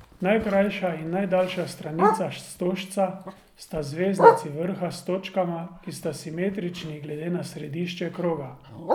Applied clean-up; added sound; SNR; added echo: none; Bark; 1 dB; none.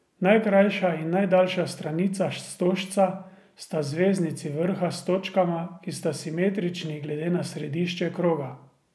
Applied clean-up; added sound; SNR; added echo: none; none; none; none.